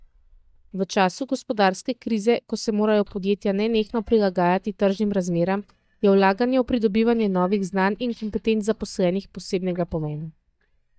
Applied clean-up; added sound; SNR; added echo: neural mask model DeepFilterNet 3.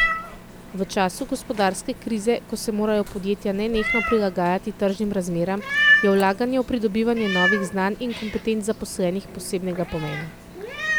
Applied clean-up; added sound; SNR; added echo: none; Meow; 4 dB; none.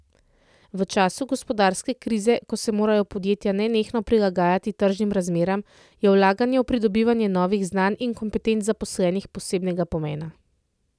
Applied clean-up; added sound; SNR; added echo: none; none; none; none.